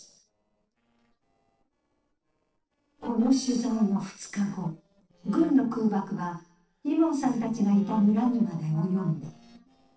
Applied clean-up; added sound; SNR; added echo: neural separator model SepFormer DNS4.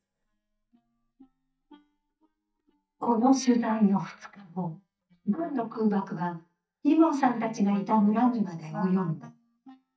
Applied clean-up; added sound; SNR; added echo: neural mask model DeepFilterNet 3.